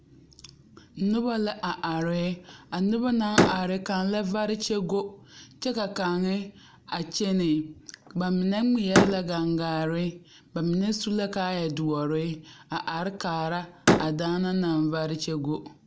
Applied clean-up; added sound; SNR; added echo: none; Slam; 3 dB; none.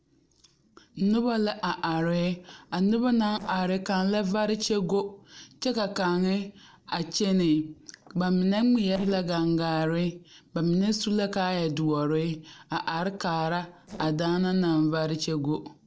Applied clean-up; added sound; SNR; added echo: neural separator model SepFormer DNS4.